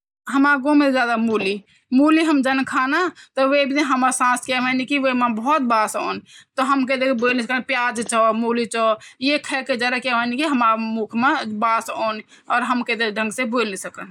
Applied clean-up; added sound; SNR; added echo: neural mask model DeepFilterNet 3.